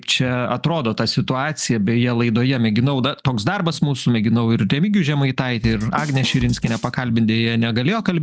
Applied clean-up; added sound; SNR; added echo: none; Bass drum / Snare drum / Drum kit; 13 dB; none.